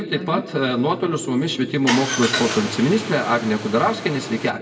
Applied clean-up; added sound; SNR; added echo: none; Car; 7 dB; reverberation time 1.2 s.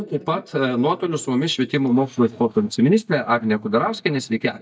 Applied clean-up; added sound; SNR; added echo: neural mask model DeepFilterNet 3.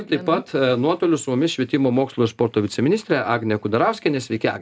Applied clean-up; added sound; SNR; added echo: none; none; none; none.